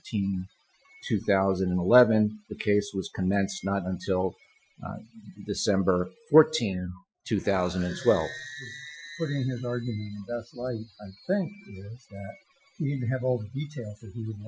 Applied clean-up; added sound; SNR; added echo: classical method Wiener filter.